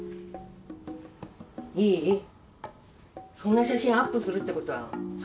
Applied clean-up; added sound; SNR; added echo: none; none; none; none.